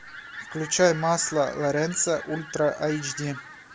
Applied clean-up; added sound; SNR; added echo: none; Fowl; 14 dB; none.